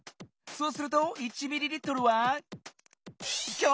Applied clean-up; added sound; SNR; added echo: none; none; none; none.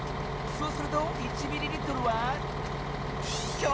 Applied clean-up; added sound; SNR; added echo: none; Bus; -1 dB; none.